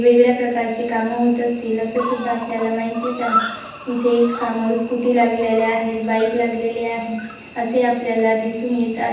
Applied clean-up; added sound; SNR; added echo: none; Cricket; 12 dB; reverberation time 0.9 s.